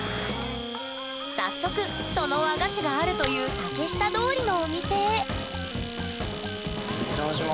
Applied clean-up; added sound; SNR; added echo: none; Domestic sounds, home sounds + Wind instrument, woodwind instrument; 6 dB; none.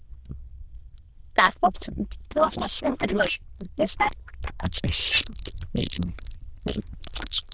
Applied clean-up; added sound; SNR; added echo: neural diffusion model UNIVERSE++.